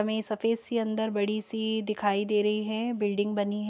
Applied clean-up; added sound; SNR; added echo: none; none; none; none.